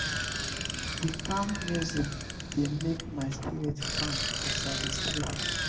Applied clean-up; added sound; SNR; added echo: none; Bicycle; 0 dB; reverberation time 0.7 s.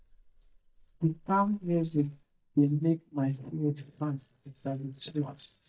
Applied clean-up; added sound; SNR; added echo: neural mask model DeepFilterNet 3.